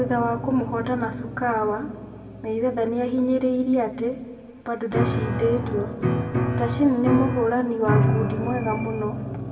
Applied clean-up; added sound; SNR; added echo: none; Piano; 3 dB; reverberation time 1.3 s.